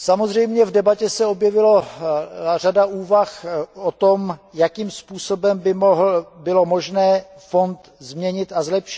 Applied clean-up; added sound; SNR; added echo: none; none; none; none.